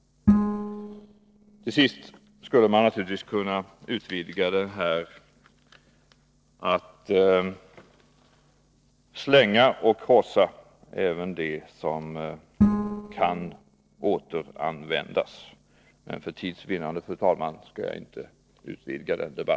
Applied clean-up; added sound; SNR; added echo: neural separator model SepFormer DNS4.